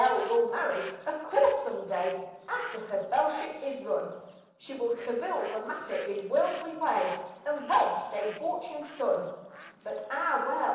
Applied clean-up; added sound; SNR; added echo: neural separator model SepFormer DNS4.